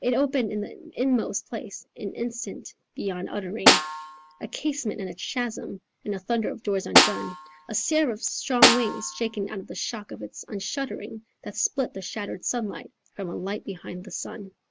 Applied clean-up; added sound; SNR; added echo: none; Snare drum; -4 dB; none.